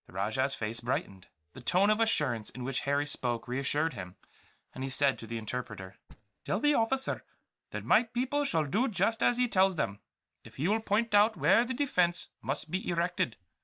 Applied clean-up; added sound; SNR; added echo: neural mask model DeepFilterNet 3.